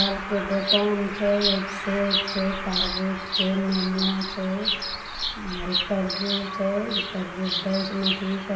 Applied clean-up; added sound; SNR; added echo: none; Bird vocalization, bird call, bird song; 2 dB; reverberation time 1.4 s.